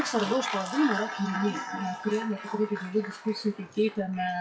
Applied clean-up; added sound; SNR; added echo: classical method WPE with log-MMSE.